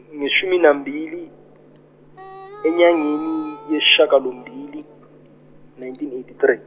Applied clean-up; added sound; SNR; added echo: none; Wind instrument, woodwind instrument; 18 dB; none.